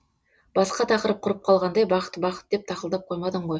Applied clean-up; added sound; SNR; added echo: none; none; none; none.